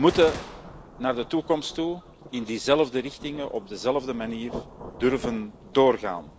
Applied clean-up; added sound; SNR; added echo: none; Gunshot, gunfire + Rain / Thunderstorm; 15 dB; none.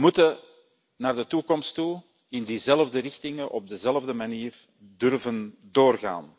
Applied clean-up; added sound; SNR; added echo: none; none; none; none.